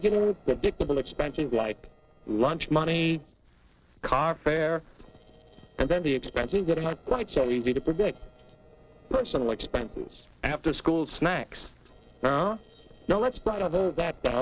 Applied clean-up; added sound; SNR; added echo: neural separator model SepFormer DNS4.